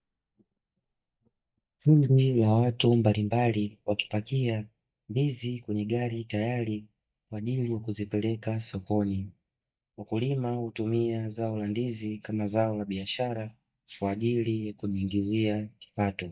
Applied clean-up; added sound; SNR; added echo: neural mask model DeepFilterNet 3.